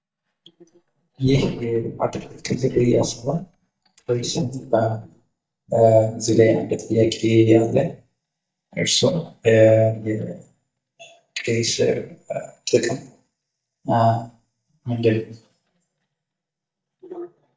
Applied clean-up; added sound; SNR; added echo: neural mask model DeepFilterNet 3.